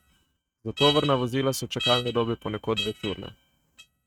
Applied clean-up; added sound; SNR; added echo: neural mask model RNNoise.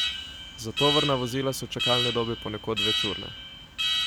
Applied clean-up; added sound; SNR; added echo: none; Alarm; 0 dB; none.